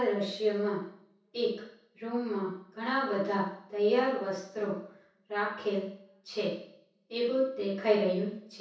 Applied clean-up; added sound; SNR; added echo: none; none; none; reverberation time 0.6 s.